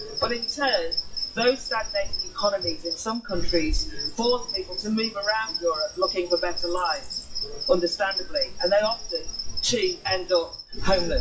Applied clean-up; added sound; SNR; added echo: classical method WPE with log-MMSE.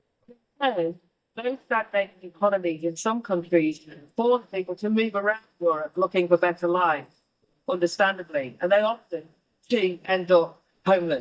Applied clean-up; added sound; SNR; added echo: neural mask model DeepFilterNet 3.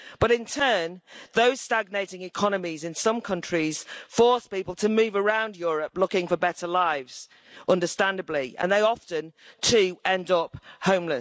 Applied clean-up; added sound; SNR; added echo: none; none; none; none.